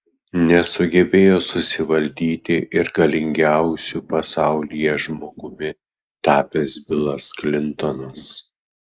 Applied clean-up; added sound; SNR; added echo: neural mask model Resemble Enhance denoiser.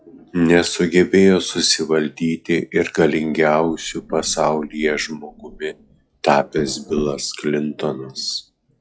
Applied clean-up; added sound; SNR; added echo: classical method log-MMSE.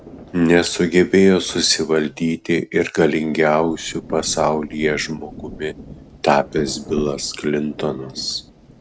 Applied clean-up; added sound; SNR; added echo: none; Rain; 18 dB; none.